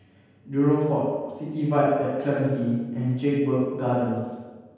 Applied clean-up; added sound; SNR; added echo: none; none; none; reverberation time 1.2 s.